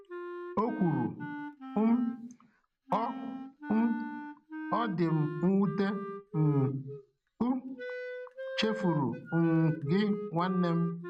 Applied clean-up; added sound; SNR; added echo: none; Wind instrument, woodwind instrument; 10 dB; none.